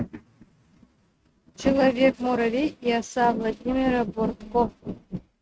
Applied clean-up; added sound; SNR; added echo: neural mask model RNNoise.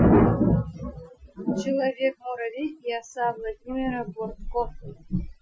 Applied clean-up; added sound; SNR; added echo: classical method Wiener filter.